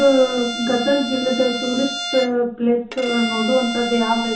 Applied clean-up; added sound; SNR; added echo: none; Bowed string instrument; 8 dB; reverberation time 0.8 s.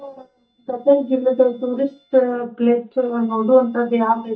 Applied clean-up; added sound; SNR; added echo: neural mask model DeepFilterNet 3.